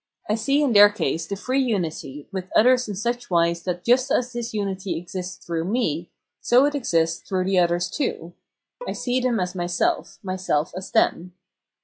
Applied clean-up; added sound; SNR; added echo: classical method log-MMSE.